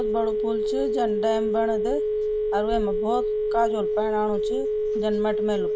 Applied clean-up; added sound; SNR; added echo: none; Telephone; -4 dB; none.